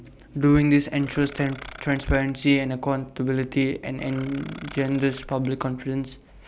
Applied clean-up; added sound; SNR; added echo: none; Burping, eructation; 20 dB; none.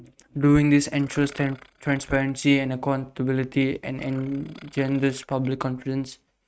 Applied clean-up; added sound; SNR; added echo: neural mask model RNNoise.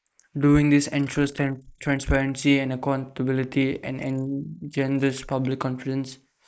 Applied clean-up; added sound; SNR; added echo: neural mask model Resemble Enhance denoiser.